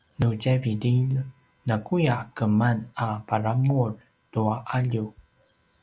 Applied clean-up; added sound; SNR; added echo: none; none; none; none.